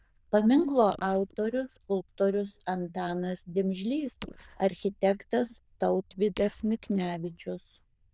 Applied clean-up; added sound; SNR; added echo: neural diffusion model UNIVERSE++.